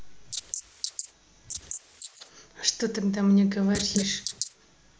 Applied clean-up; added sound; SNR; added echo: neural mask model Resemble Enhance denoiser.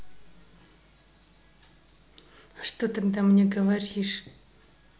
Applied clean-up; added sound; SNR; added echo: none; none; none; none.